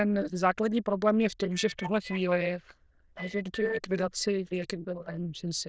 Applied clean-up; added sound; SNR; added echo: neural diffusion model UNIVERSE++.